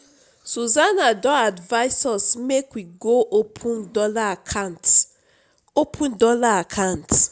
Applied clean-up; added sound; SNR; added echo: none; none; none; none.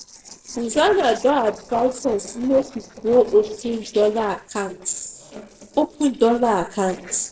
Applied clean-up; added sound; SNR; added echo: neural separator model SepFormer DNS4.